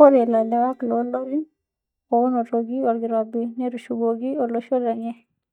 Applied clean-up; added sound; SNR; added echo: neural mask model DeepFilterNet 3.